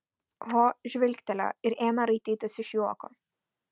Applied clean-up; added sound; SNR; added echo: neural mask model RNNoise.